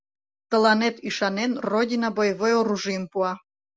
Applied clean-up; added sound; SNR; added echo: none; none; none; none.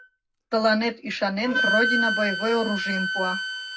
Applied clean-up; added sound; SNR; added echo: none; Wind instrument, woodwind instrument; 2 dB; reverberation time 0.3 s.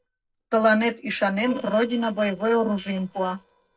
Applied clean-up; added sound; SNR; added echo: neural separator model SepFormer DNS4.